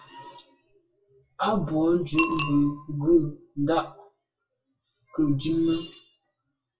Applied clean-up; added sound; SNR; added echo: classical method WPE with log-MMSE.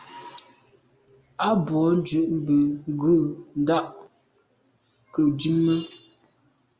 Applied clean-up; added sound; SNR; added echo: none; none; none; none.